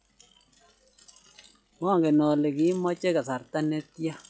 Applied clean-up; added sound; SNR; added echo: classical method log-MMSE.